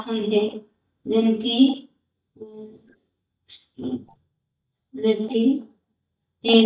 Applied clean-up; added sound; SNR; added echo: neural mask model DeepFilterNet 3.